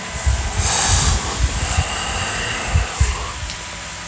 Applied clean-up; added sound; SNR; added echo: none; Wind instrument, woodwind instrument + Bowed string instrument; 17 dB; none.